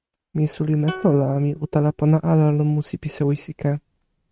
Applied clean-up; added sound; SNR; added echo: neural mask model RNNoise.